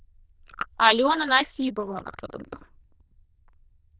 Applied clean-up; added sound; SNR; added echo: neural diffusion model UNIVERSE++.